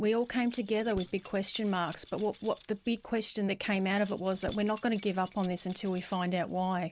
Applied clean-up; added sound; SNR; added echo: none; Keys jangling; 16 dB; none.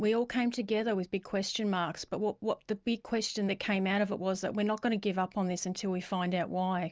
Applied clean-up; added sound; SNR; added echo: none; none; none; none.